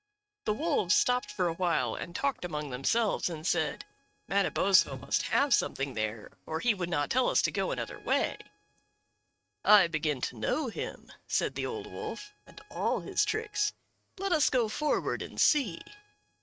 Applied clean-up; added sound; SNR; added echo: neural mask model RNNoise.